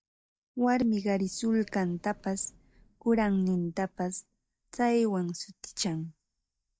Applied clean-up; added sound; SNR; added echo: neural mask model DeepFilterNet 3.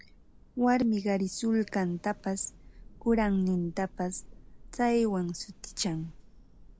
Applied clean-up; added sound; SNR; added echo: none; Thunder / Rain; 19 dB; none.